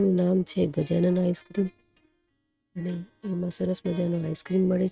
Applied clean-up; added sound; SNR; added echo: neural mask model RNNoise.